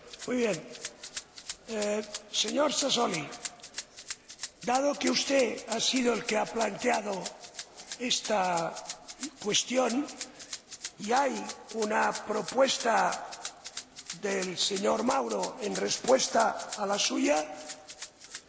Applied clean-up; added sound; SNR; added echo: none; Rattle (instrument); 13 dB; none.